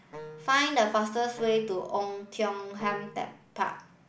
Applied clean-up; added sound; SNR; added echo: none; Wind instrument, woodwind instrument; 16 dB; none.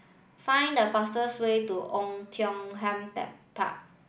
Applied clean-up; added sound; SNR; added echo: none; none; none; none.